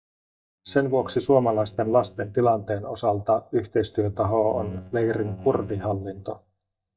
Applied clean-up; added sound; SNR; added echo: neural mask model DeepFilterNet 3.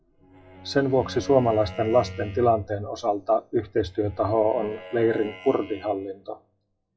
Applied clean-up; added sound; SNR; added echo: classical method WPE with log-MMSE.